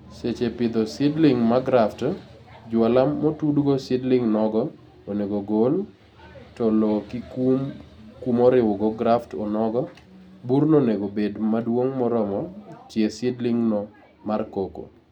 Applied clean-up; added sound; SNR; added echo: none; none; none; none.